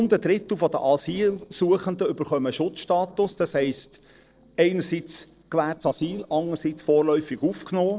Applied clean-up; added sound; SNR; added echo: neural separator model SepFormer DNS4.